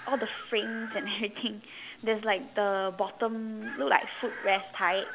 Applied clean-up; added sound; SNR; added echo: none; Chicken, rooster; 14 dB; none.